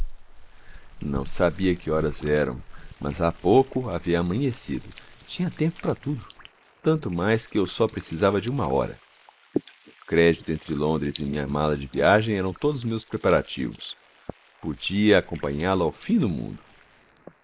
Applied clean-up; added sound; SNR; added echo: neural mask model Resemble Enhance denoiser.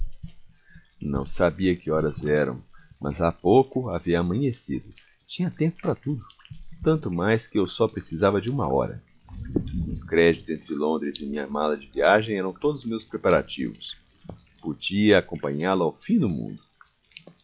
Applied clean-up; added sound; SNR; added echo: classical method log-MMSE.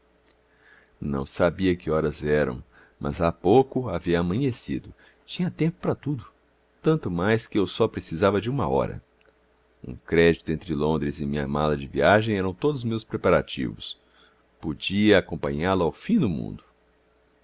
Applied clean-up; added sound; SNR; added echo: none; none; none; none.